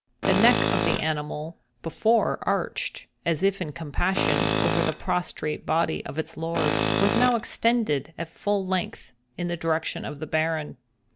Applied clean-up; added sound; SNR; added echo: none; Tools; 0 dB; none.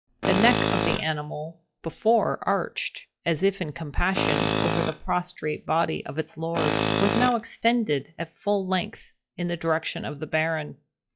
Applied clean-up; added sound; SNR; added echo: classical method log-MMSE.